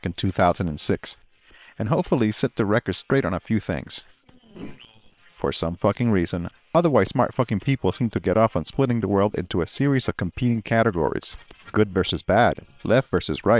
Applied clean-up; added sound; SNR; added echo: neural separator model SepFormer WHAM!.